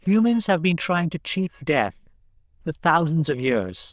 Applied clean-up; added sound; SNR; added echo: neural diffusion model UNIVERSE++.